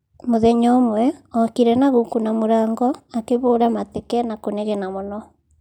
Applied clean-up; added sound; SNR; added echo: none; none; none; none.